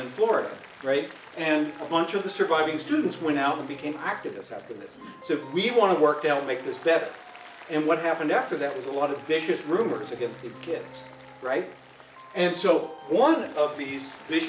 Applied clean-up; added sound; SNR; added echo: none; Applause + Keyboard (musical); 19 dB; none.